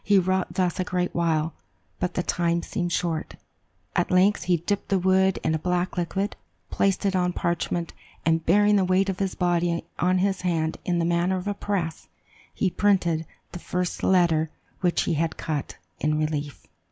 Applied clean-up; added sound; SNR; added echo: none; none; none; none.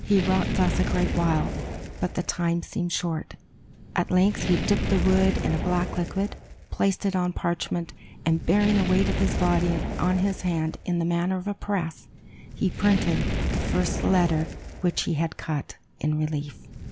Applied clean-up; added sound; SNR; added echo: none; Fire; 5 dB; none.